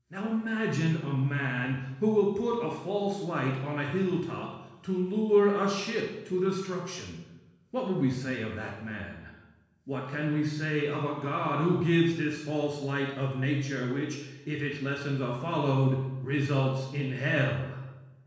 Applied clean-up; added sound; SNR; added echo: none; none; none; reverberation time 1.1 s.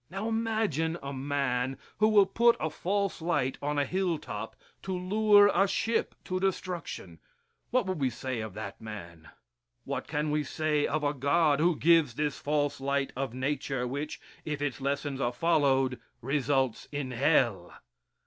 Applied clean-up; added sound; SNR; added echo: none; none; none; none.